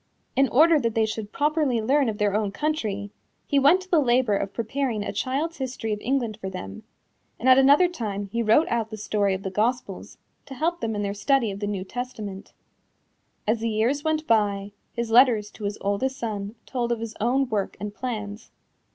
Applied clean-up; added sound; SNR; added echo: none; none; none; none.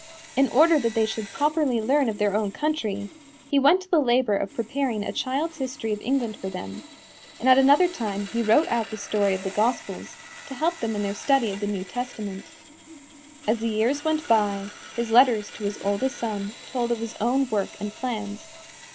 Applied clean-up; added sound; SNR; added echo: none; Sawing; 18 dB; none.